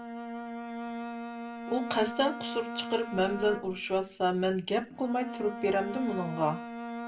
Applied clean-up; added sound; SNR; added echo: none; Bowed string instrument; 8 dB; reverberation time 0.3 s.